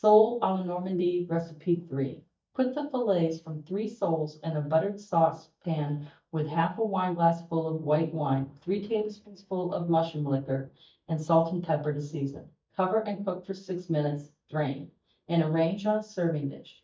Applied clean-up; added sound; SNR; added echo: neural mask model DeepFilterNet 3.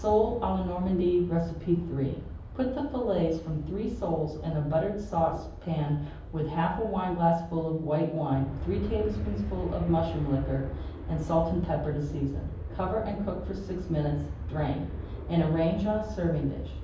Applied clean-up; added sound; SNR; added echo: none; Aircraft; 8 dB; reverberation time 0.7 s.